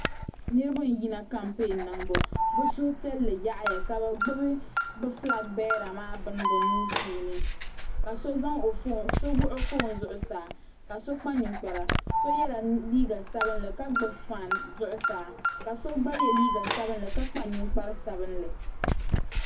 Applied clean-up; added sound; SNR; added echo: none; Alarm; -2 dB; reverberation time 0.3 s.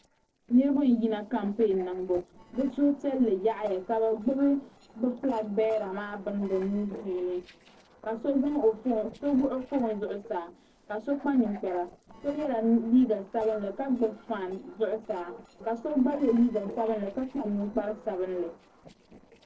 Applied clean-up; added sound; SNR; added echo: neural separator model SepFormer DNS4.